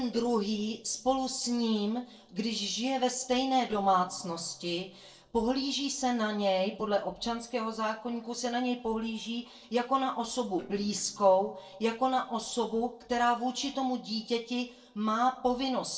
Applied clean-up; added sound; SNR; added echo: neural separator model SepFormer DNS4.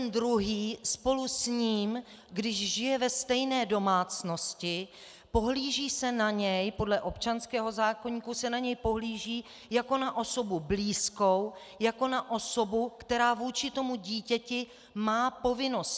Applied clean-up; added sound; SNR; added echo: none; none; none; none.